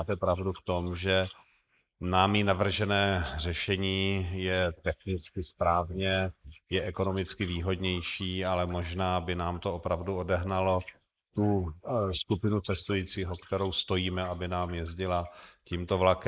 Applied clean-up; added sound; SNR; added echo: neural mask model Resemble Enhance denoiser.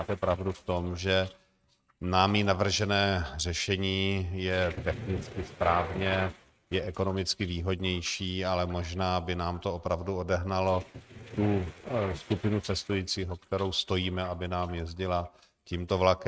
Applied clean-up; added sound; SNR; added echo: neural mask model RNNoise.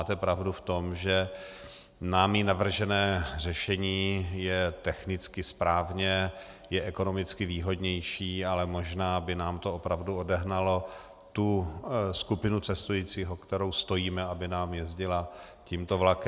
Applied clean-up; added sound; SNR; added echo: none; none; none; none.